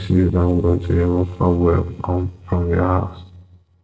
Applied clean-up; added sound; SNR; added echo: neural separator model SepFormer DNS4.